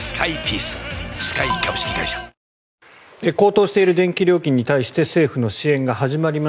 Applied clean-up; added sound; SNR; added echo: none; none; none; none.